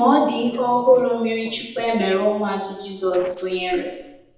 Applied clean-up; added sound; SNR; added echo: neural separator model SepFormer DNS4.